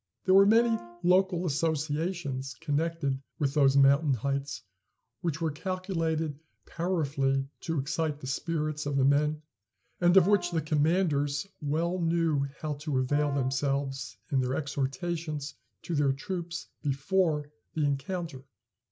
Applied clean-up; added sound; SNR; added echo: none; Brass instrument; 20 dB; none.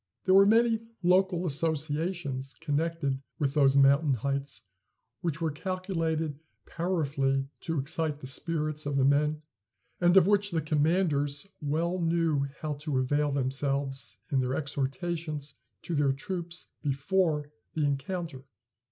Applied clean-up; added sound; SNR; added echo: neural mask model Resemble Enhance denoiser.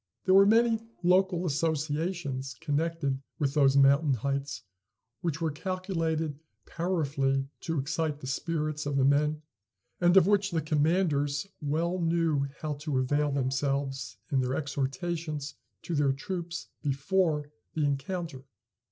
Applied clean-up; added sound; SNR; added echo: neural separator model SepFormer DNS4.